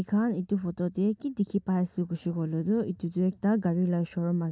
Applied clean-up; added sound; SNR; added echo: none; none; none; none.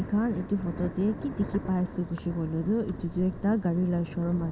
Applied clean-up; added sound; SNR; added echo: none; Thunder; 10 dB; none.